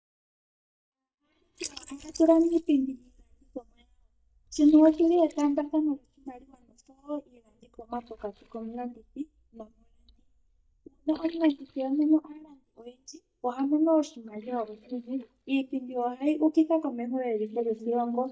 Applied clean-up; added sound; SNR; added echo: neural mask model DeepFilterNet 3.